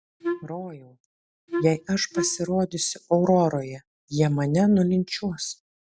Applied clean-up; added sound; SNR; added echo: none; Wind instrument, woodwind instrument; 7 dB; none.